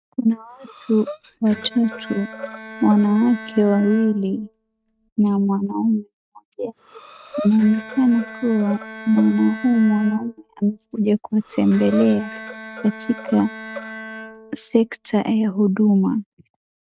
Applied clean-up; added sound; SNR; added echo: neural mask model RNNoise.